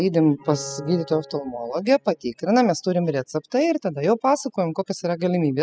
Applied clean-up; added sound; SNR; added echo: classical method spectral subtraction.